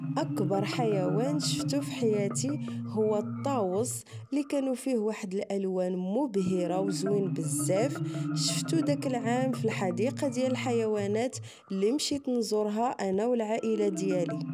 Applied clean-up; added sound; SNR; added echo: none; Marimba, xylophone; 6 dB; none.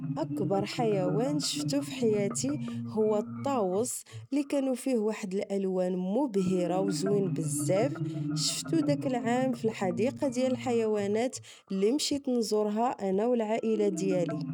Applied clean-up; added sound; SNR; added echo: neural mask model RNNoise.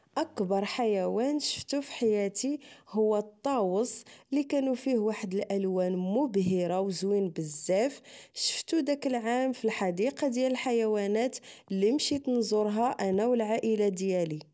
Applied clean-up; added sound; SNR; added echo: none; none; none; none.